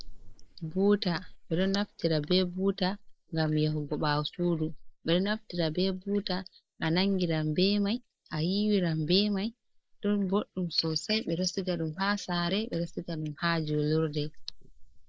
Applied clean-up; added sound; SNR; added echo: neural mask model Resemble Enhance denoiser.